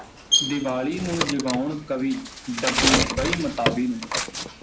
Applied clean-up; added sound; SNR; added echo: none; Bird; -1 dB; none.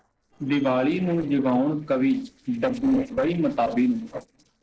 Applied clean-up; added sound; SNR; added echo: neural separator model SepFormer DNS4.